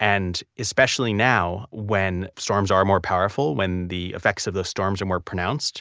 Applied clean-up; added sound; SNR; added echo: none; none; none; none.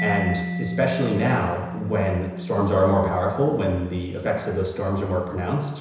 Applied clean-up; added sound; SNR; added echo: none; Mallet percussion; 8 dB; reverberation time 1.0 s.